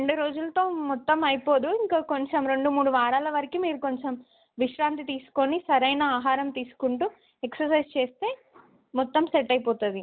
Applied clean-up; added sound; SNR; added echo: none; none; none; none.